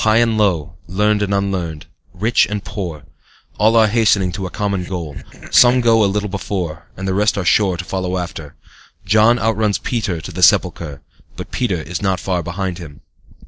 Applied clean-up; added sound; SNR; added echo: neural separator model SepFormer DNS4.